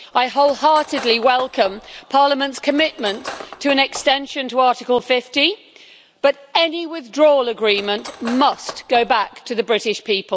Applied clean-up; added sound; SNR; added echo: none; Cutlery, silverware; 17 dB; none.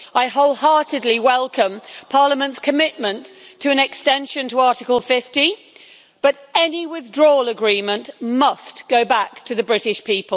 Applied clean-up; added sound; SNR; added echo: none; none; none; none.